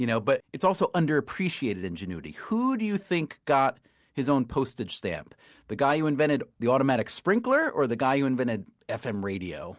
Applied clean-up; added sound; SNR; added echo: none; none; none; none.